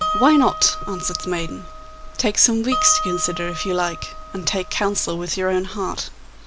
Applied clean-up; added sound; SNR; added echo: none; Harp; 7 dB; none.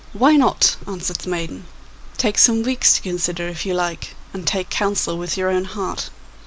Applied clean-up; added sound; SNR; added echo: none; none; none; none.